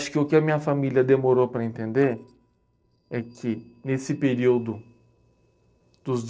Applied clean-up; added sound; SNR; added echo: neural separator model SepFormer DNS4.